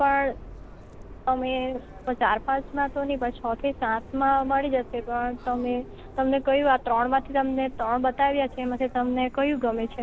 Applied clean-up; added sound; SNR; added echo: none; Subway, metro, underground; 16 dB; none.